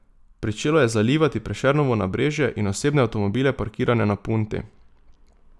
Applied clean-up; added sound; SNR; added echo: none; none; none; none.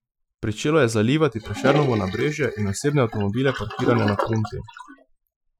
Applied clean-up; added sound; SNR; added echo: classical method Wiener filter.